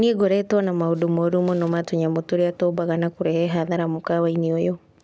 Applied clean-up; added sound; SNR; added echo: none; none; none; none.